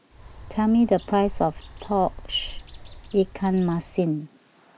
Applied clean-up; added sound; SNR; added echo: none; Bird; 15 dB; none.